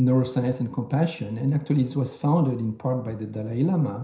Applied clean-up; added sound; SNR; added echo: none; none; none; reverberation time 0.5 s.